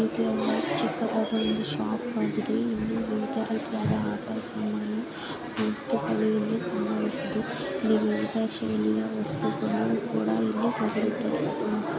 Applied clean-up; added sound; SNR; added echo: none; none; none; none.